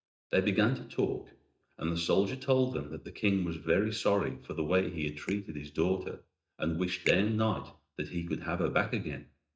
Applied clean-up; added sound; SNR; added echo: neural mask model DeepFilterNet 3.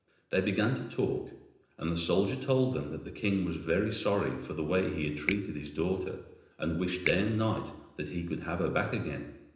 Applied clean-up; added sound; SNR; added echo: none; Finger snapping; 9 dB; reverberation time 0.9 s.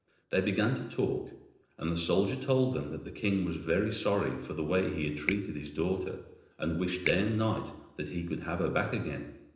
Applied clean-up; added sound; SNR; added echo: neural separator model SepFormer DNS4.